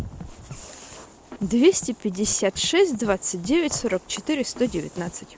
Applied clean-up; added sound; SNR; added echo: none; Scratching (performance technique); 19 dB; none.